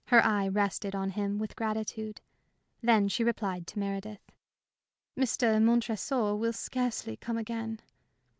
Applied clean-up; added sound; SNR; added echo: none; none; none; none.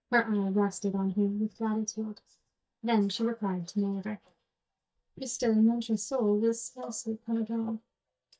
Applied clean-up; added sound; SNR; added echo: neural mask model DeepFilterNet 3.